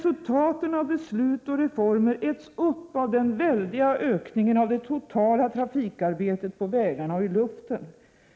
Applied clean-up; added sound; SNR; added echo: none; none; none; none.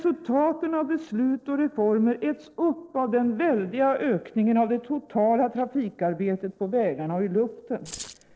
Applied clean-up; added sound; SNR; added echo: neural separator model SepFormer DNS4.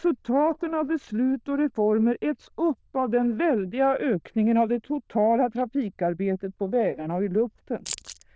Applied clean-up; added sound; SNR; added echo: neural diffusion model UNIVERSE++.